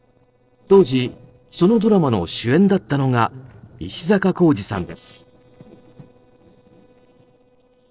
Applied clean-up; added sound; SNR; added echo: neural separator model SepFormer DNS4.